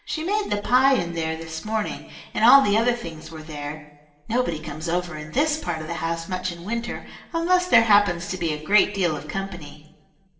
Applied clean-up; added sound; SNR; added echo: none; none; none; reverberation time 0.8 s.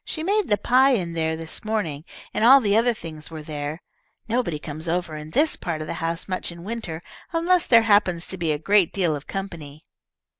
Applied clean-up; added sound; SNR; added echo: none; none; none; none.